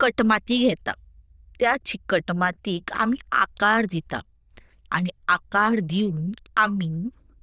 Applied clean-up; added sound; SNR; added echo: neural diffusion model UNIVERSE++.